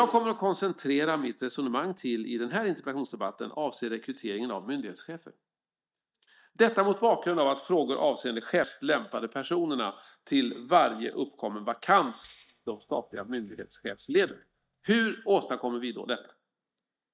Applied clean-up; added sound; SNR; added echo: neural mask model DeepFilterNet 3.